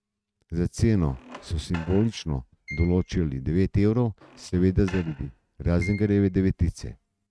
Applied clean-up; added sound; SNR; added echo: neural mask model RNNoise.